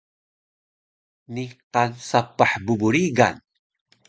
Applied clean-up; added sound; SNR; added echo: none; none; none; none.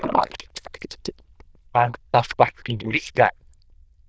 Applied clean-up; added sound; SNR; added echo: neural diffusion model UNIVERSE++.